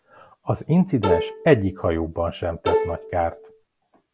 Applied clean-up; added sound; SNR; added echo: none; Bowed string instrument; 2 dB; none.